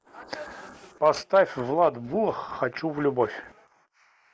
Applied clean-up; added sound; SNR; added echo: neural mask model Resemble Enhance denoiser.